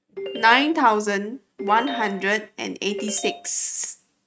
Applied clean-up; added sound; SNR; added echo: neural mask model RNNoise.